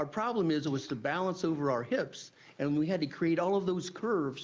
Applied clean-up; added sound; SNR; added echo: neural mask model Resemble Enhance denoiser.